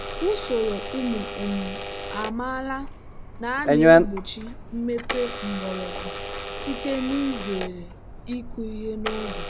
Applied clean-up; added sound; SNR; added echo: none; Alarm / Door; -3 dB; none.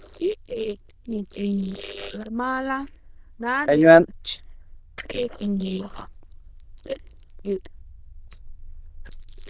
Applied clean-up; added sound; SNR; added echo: neural diffusion model UNIVERSE++.